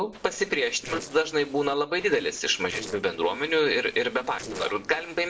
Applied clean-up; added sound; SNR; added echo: neural separator model SepFormer DNS4.